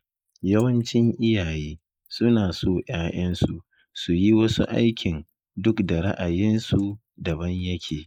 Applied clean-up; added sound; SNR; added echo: neural mask model Resemble Enhance denoiser.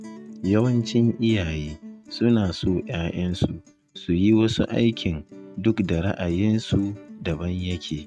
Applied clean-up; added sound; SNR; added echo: neural mask model RNNoise.